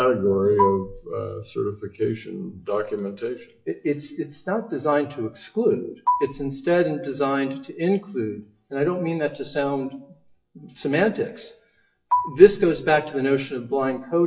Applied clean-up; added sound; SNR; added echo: classical method WPE with log-MMSE.